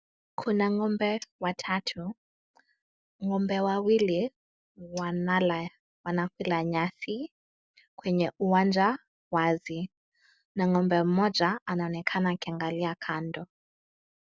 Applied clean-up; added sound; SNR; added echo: none; none; none; none.